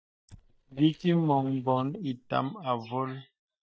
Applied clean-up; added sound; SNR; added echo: neural mask model DeepFilterNet 3.